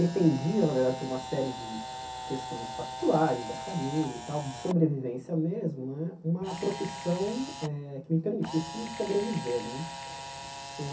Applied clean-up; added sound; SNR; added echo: none; Camera; 10 dB; reverberation time 0.3 s.